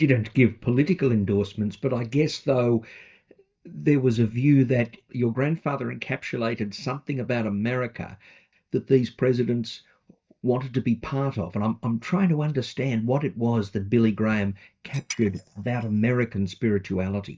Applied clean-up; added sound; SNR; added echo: neural mask model DeepFilterNet 3.